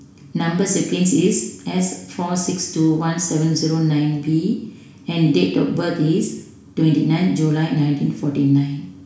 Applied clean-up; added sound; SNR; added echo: none; none; none; reverberation time 0.7 s.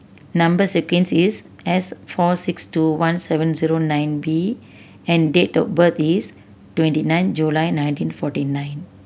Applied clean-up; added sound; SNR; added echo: none; none; none; none.